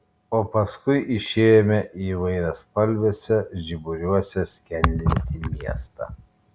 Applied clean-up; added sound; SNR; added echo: none; none; none; none.